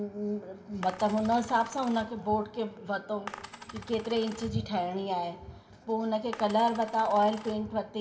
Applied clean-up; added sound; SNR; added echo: none; Coin (dropping); 16 dB; reverberation time 1.3 s.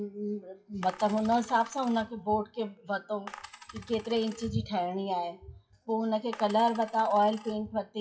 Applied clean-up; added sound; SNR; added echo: classical method WPE with log-MMSE.